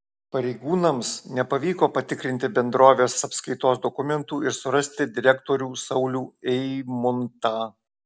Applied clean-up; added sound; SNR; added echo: none; none; none; none.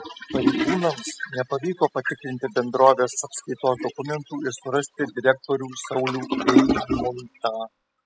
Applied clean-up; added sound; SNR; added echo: classical method spectral subtraction.